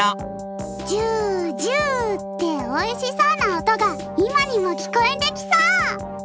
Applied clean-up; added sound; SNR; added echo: none; Wind instrument, woodwind instrument; 10 dB; none.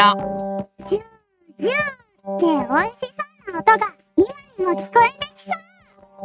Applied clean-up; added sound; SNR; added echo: neural mask model RNNoise.